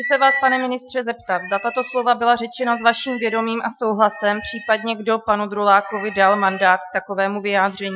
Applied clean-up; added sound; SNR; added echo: classical method Wiener filter.